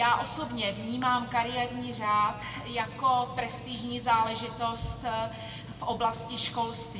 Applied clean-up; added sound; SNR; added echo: none; Tick-tock; 13 dB; reverberation time 1.7 s.